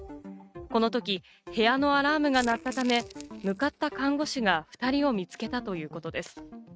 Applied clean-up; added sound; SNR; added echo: neural mask model RNNoise.